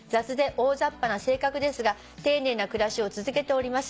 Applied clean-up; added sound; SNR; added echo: none; none; none; none.